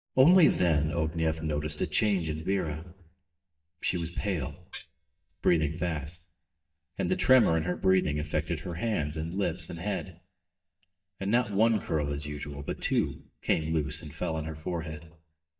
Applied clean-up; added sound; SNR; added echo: neural mask model DeepFilterNet 3.